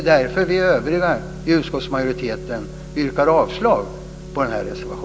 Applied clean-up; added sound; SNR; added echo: none; Organ; 14 dB; none.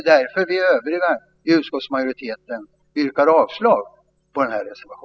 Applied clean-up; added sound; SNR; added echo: classical method spectral subtraction.